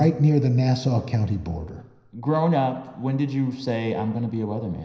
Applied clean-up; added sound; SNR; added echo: none; none; none; reverberation time 0.9 s.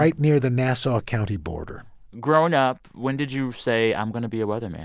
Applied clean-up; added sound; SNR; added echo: none; none; none; none.